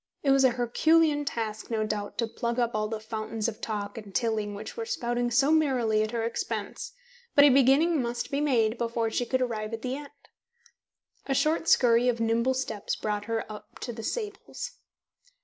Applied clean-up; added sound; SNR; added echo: none; none; none; none.